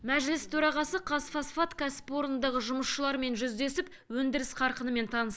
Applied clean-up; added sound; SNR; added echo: none; none; none; none.